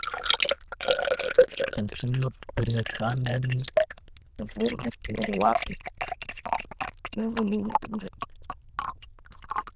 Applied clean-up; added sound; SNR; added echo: neural diffusion model UNIVERSE++.